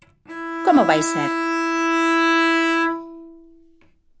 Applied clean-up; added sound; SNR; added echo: none; Bowed string instrument; -3 dB; none.